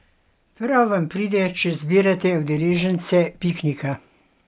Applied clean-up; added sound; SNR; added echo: none; none; none; none.